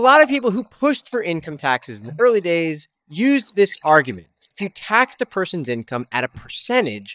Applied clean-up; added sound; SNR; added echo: neural mask model DeepFilterNet 3.